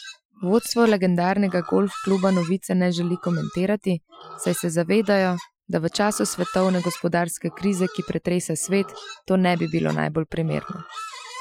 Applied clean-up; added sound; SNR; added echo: classical method Wiener filter.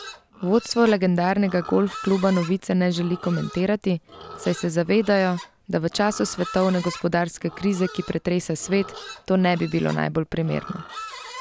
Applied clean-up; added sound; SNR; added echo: none; Livestock, farm animals, working animals; 17 dB; none.